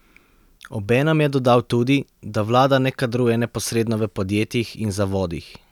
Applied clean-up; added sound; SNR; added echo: none; none; none; none.